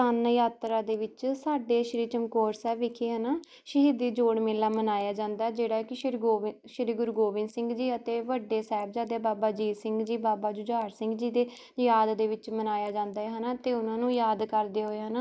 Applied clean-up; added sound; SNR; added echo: neural mask model Resemble Enhance denoiser.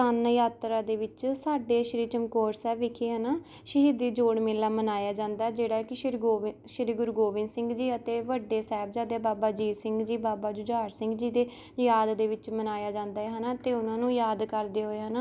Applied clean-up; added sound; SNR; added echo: none; none; none; none.